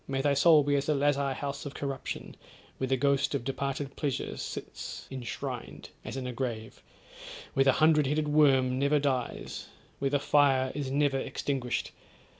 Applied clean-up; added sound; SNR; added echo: none; none; none; none.